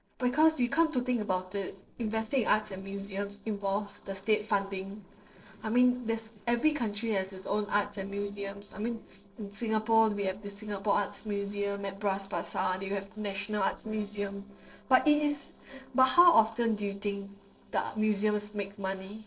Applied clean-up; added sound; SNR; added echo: neural separator model SepFormer DNS4.